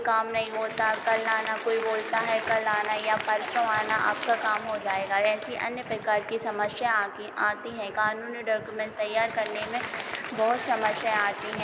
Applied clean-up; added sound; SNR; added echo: none; Applause; 10 dB; none.